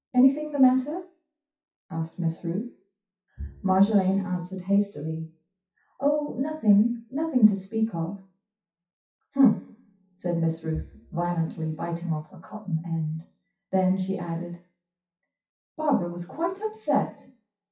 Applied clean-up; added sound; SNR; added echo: classical method WPE with log-MMSE.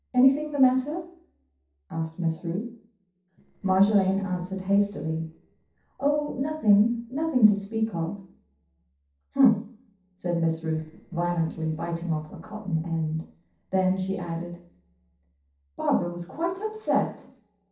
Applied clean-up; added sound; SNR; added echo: neural separator model SepFormer DNS4.